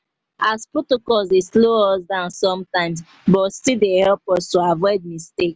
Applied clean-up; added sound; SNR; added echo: none; none; none; none.